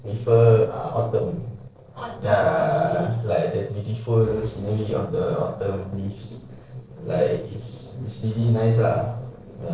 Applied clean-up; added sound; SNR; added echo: neural separator model SepFormer DNS4.